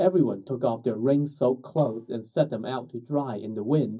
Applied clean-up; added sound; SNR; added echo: neural mask model DeepFilterNet 3.